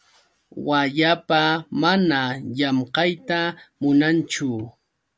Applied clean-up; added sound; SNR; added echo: none; none; none; none.